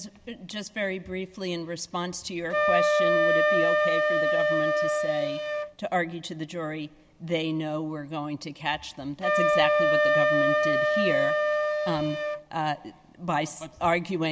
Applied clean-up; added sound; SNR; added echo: none; Wind instrument, woodwind instrument; -4 dB; none.